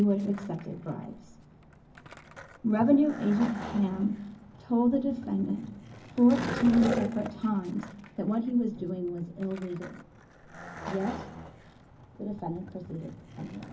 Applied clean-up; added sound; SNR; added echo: none; Skateboard; 12 dB; reverberation time 0.4 s.